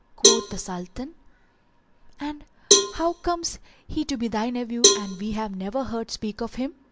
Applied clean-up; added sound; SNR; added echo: none; Cowbell; -4 dB; none.